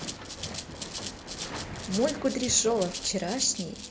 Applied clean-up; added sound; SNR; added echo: none; Rattle (instrument) + Hammer; 7 dB; none.